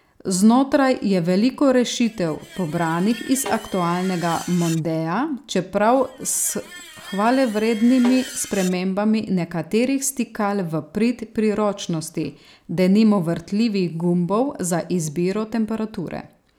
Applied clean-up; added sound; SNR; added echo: none; Snare drum + Screech; 18 dB; none.